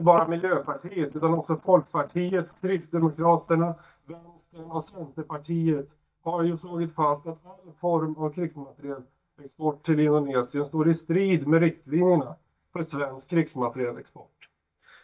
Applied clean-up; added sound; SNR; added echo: neural mask model DeepFilterNet 3.